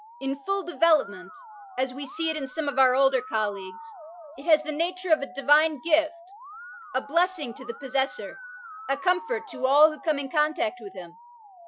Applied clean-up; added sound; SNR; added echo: classical method Wiener filter.